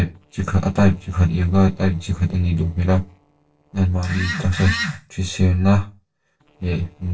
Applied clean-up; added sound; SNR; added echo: neural separator model SepFormer DNS4.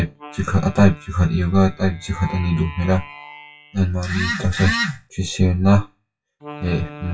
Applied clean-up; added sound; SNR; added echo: classical method WPE with log-MMSE.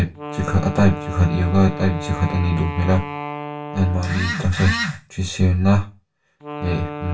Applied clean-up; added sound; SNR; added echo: none; Wind instrument, woodwind instrument; 12 dB; reverberation time 0.2 s.